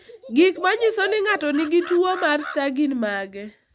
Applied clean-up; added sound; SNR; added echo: none; Animal; 17 dB; none.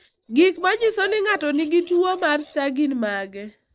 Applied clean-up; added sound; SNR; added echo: neural separator model SepFormer DNS4.